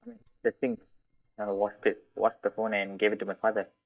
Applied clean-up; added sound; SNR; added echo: neural mask model DeepFilterNet 3.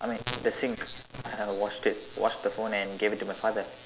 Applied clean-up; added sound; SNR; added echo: none; none; none; none.